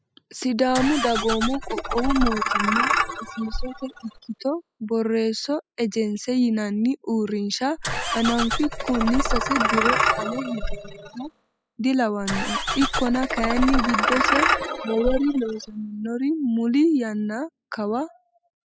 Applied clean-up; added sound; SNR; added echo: classical method spectral subtraction.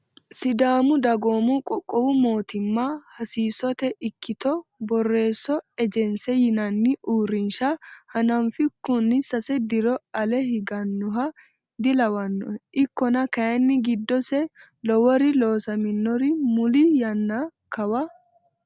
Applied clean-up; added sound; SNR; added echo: none; none; none; none.